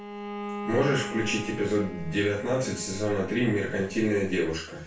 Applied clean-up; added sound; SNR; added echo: none; Bowed string instrument; 11 dB; reverberation time 0.3 s.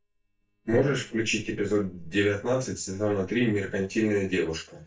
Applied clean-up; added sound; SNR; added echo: neural mask model DeepFilterNet 3.